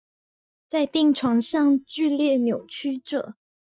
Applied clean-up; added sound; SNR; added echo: neural mask model DeepFilterNet 3.